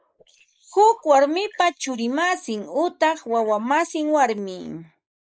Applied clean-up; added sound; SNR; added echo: neural mask model Resemble Enhance denoiser.